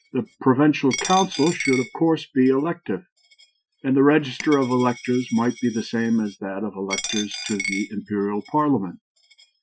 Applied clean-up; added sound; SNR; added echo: classical method Wiener filter.